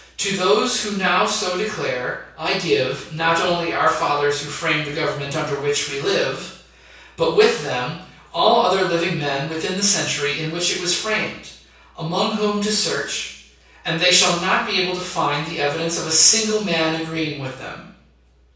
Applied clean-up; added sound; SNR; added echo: none; none; none; reverberation time 0.6 s.